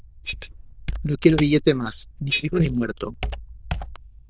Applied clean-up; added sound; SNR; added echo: neural diffusion model UNIVERSE++.